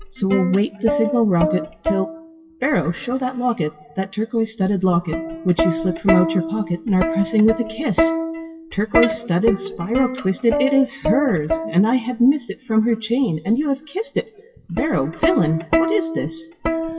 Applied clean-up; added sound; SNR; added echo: classical method WPE with log-MMSE.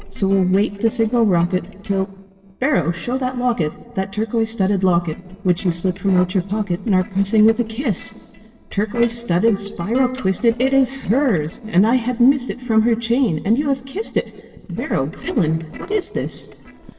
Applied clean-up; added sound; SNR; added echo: neural separator model SepFormer DNS4.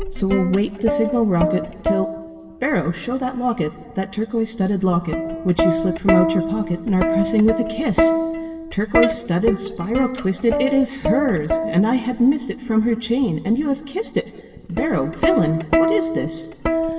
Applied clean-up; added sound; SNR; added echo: none; Plucked string instrument; 3 dB; reverberation time 1.6 s.